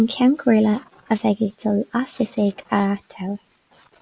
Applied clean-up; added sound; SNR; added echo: none; none; none; none.